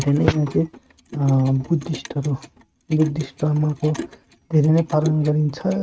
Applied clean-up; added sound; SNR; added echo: neural mask model RNNoise.